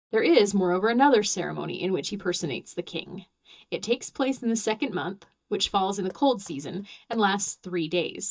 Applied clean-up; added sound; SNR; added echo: neural mask model DeepFilterNet 3.